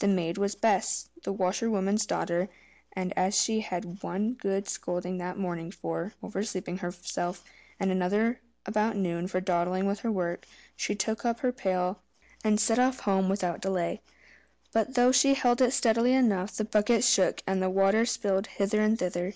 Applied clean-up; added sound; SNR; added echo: none; none; none; none.